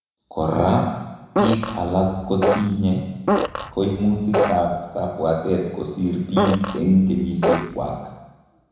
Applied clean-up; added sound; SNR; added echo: none; Fart; 2 dB; reverberation time 1.0 s.